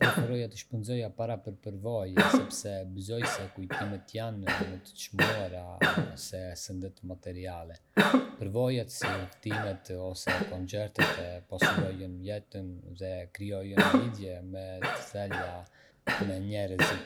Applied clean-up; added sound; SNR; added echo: none; Cough; -4 dB; none.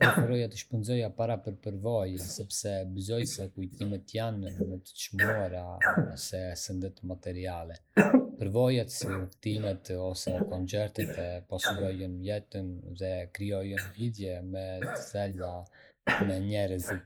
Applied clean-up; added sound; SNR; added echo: neural mask model Resemble Enhance denoiser.